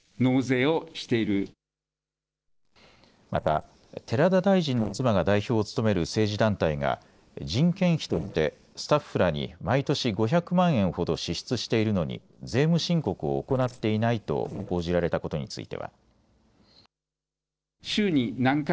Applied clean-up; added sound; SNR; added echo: neural separator model SepFormer DNS4.